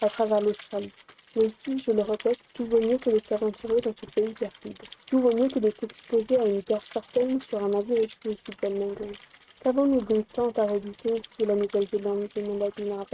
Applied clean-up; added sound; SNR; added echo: neural mask model RNNoise.